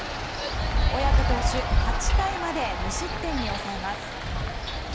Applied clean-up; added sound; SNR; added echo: none; Wind; -5 dB; none.